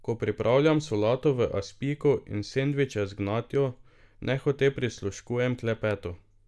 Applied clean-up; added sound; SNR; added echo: none; none; none; none.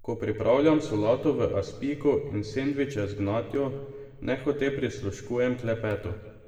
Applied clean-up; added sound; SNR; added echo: none; none; none; reverberation time 1.3 s.